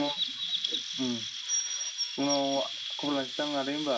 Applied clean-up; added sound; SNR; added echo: none; Chirp, tweet; 1 dB; reverberation time 0.2 s.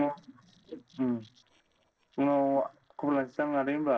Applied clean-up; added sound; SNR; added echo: neural separator model SepFormer DNS4.